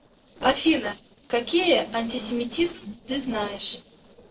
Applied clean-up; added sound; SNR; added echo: neural separator model SepFormer DNS4.